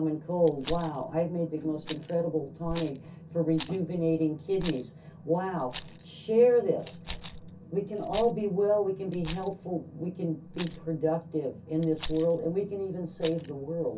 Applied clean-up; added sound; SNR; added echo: none; Rattle; 15 dB; reverberation time 0.3 s.